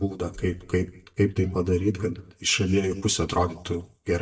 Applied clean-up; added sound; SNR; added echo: neural mask model DeepFilterNet 3.